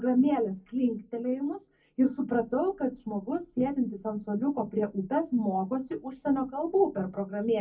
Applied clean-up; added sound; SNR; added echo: none; none; none; reverberation time 0.3 s.